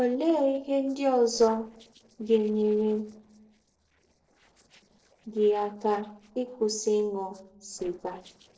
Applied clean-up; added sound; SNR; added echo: neural separator model SepFormer DNS4.